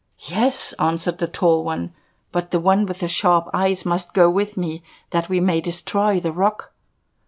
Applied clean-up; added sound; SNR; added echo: none; none; none; none.